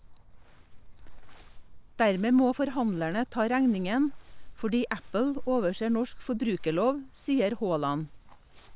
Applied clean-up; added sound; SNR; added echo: none; Crumpling, crinkling; 13 dB; none.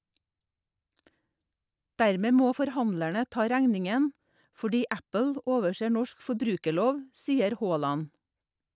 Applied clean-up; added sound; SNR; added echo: none; none; none; none.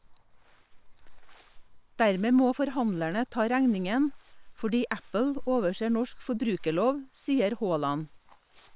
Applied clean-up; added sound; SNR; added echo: neural separator model SepFormer WHAM!.